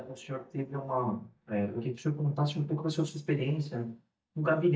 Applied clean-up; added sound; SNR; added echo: neural mask model DeepFilterNet 3.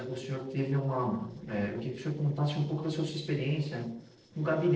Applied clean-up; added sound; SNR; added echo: neural separator model SepFormer DNS4.